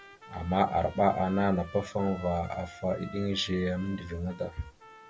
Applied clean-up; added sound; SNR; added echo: none; Trumpet; 19 dB; none.